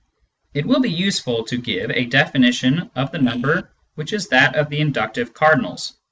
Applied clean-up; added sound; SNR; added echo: neural separator model SepFormer DNS4.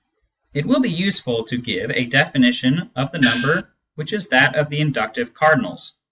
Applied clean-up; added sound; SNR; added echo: classical method log-MMSE.